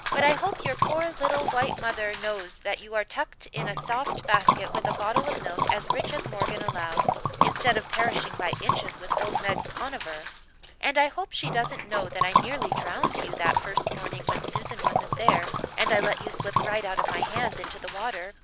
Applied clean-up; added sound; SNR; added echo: none; Liquid; -1 dB; none.